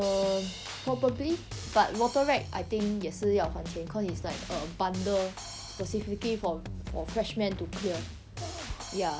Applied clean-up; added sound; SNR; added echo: none; Drum kit; 10 dB; none.